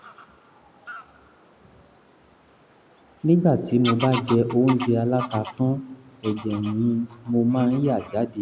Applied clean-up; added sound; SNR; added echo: none; Bird vocalization, bird call, bird song / Fowl; 14 dB; none.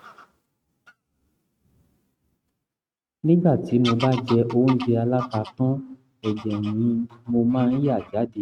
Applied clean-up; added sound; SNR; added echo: neural mask model RNNoise.